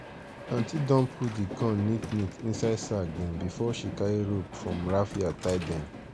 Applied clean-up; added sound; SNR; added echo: none; Train; 10 dB; none.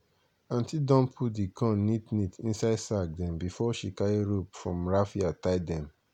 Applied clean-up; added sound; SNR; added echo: none; none; none; none.